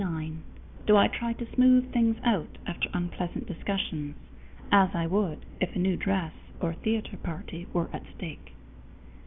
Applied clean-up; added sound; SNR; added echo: none; none; none; none.